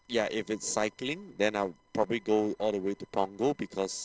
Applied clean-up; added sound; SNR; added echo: neural separator model SepFormer DNS4.